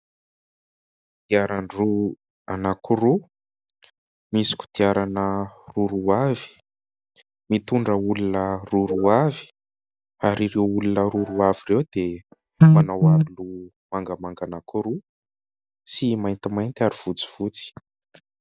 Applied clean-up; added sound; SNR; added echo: neural mask model DeepFilterNet 3.